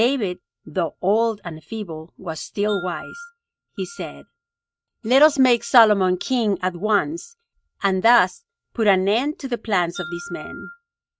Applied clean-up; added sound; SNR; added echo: neural mask model RNNoise.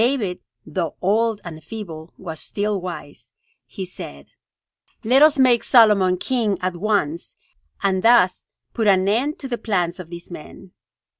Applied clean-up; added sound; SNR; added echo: none; none; none; none.